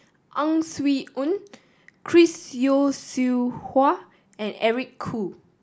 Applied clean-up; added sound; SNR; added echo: none; none; none; none.